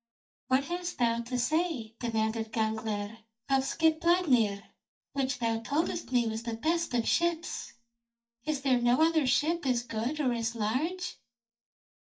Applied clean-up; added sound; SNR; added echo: neural mask model DeepFilterNet 3.